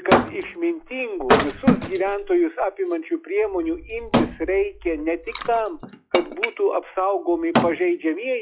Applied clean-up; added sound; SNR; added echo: classical method log-MMSE.